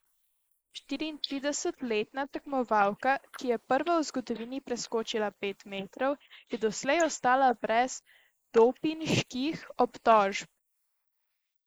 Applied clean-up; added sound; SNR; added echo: neural mask model Resemble Enhance denoiser.